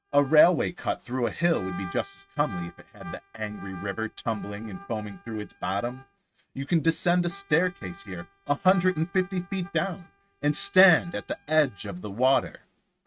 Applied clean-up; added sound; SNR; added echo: neural mask model RNNoise.